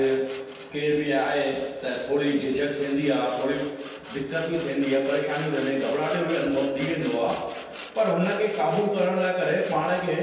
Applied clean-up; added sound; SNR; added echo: none; Sawing; 14 dB; reverberation time 1.2 s.